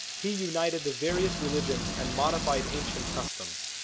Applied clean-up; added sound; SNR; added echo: none; Water tap, faucet / Liquid + Boat, Water vehicle; 2 dB; none.